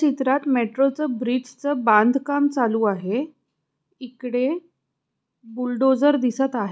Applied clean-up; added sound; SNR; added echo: none; none; none; none.